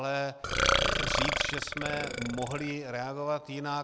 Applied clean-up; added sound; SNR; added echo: none; Burping, eructation; -4 dB; none.